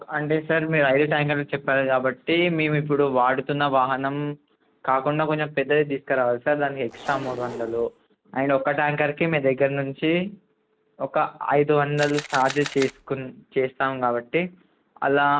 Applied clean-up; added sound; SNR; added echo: none; Zipper (clothing) + Camera; 13 dB; none.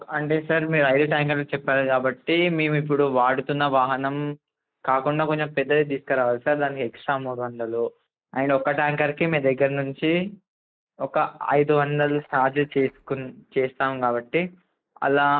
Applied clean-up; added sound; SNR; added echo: neural mask model Resemble Enhance denoiser.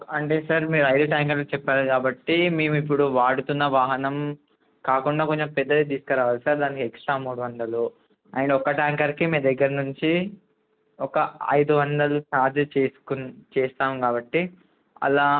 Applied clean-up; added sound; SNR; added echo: none; none; none; none.